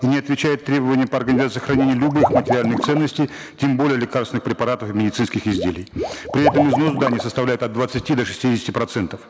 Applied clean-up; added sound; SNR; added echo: none; Liquid; 6 dB; none.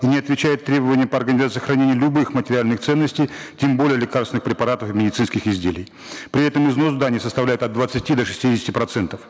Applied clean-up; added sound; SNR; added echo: none; none; none; none.